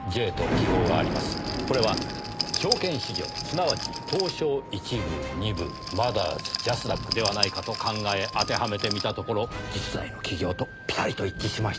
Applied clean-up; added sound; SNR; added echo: none; Thunder + Rattle; 4 dB; none.